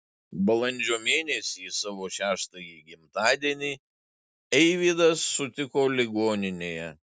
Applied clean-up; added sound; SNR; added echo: none; none; none; none.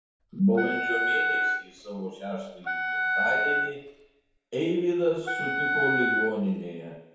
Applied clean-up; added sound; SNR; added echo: none; Wind instrument, woodwind instrument; -1 dB; reverberation time 0.9 s.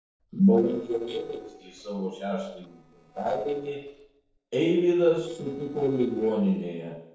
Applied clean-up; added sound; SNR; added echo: neural separator model SepFormer DNS4.